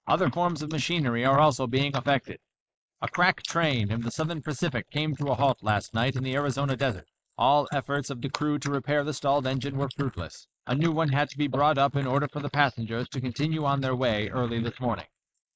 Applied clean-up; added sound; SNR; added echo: neural mask model Resemble Enhance denoiser.